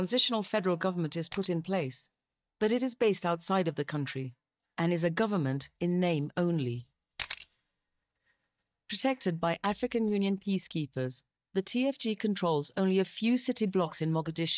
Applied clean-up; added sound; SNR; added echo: neural mask model DeepFilterNet 3.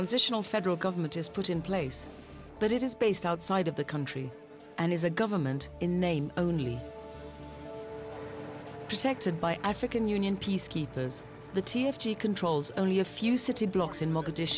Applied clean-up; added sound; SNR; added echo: none; none; none; none.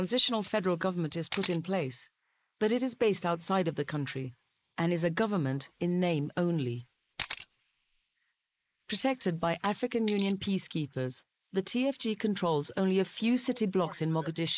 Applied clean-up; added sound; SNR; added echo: neural mask model Resemble Enhance denoiser.